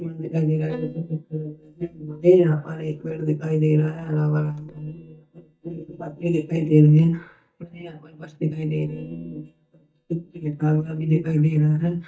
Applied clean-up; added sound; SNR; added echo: neural mask model DeepFilterNet 3.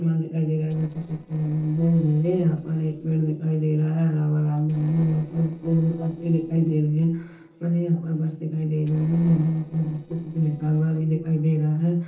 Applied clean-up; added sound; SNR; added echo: neural separator model SepFormer DNS4.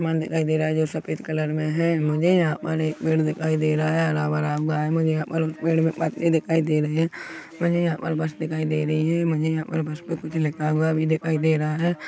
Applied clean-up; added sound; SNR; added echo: none; none; none; none.